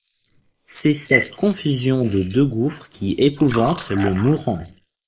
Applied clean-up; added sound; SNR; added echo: neural mask model Resemble Enhance denoiser.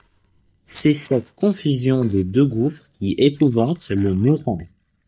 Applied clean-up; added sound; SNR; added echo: neural mask model DeepFilterNet 3.